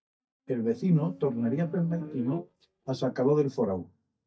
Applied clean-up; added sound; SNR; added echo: neural mask model DeepFilterNet 3.